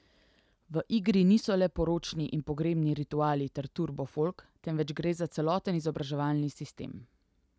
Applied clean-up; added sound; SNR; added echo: none; none; none; none.